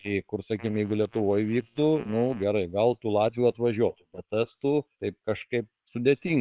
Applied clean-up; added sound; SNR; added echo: neural separator model SepFormer WHAM!.